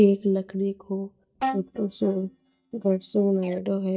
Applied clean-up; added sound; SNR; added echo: neural mask model DeepFilterNet 3.